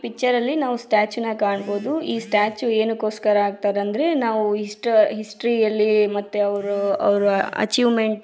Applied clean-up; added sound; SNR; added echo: none; none; none; none.